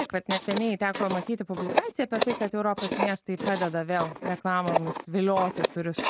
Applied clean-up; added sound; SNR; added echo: neural mask model RNNoise.